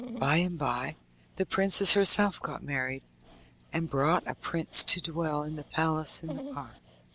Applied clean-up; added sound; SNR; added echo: none; Dog; 19 dB; none.